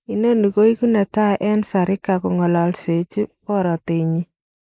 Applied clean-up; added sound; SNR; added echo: neural mask model Resemble Enhance denoiser.